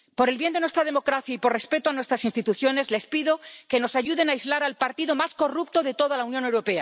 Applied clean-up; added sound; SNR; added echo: none; none; none; none.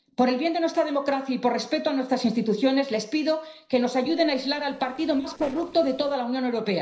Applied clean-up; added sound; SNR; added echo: neural separator model SepFormer DNS4.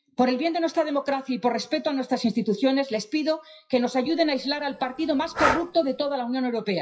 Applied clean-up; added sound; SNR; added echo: classical method WPE with log-MMSE.